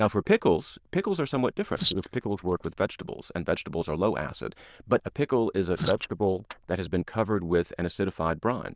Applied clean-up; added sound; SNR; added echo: neural diffusion model UNIVERSE++.